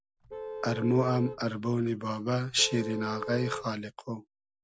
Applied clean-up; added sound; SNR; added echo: none; Vehicle horn, car horn, honking; 10 dB; none.